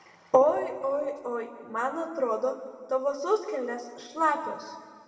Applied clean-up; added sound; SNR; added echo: none; none; none; reverberation time 1.7 s.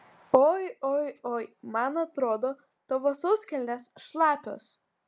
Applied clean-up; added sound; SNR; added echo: none; none; none; none.